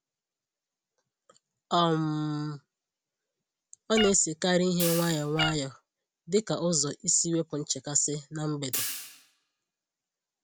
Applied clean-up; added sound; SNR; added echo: none; Meow + Hi-hat; 6 dB; none.